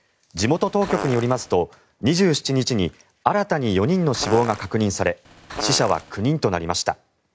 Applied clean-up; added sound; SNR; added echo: none; Fart; 10 dB; none.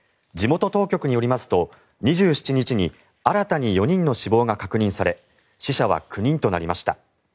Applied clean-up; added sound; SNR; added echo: none; none; none; none.